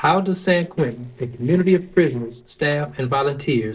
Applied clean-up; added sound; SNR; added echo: neural separator model SepFormer DNS4.